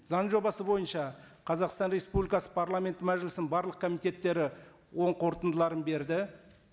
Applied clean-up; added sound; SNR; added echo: none; none; none; none.